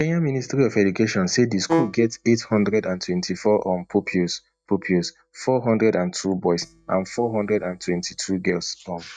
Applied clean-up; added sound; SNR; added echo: neural mask model DeepFilterNet 3.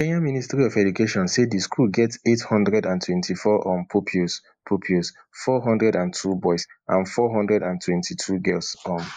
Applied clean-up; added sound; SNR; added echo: neural mask model Resemble Enhance denoiser.